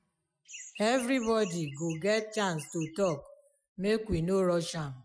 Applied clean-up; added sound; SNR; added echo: classical method Wiener filter.